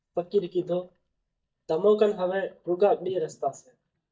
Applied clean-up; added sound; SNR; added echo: neural mask model DeepFilterNet 3.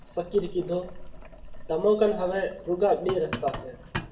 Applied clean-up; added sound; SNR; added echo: none; Boiling; 11 dB; reverberation time 0.5 s.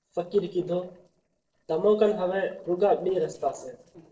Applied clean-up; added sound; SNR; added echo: neural separator model SepFormer DNS4.